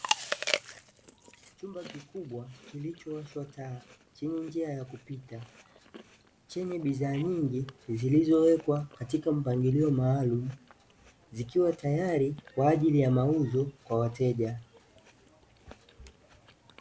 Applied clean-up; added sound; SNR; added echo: none; Chewing, mastication; 14 dB; none.